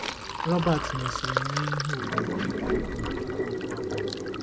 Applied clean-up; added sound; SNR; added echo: none; Sink (filling or washing); -2 dB; none.